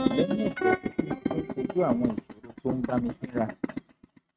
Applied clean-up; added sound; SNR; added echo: neural mask model RNNoise.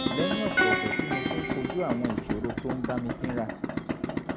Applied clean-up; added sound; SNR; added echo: none; Plucked string instrument + Idling; -4 dB; none.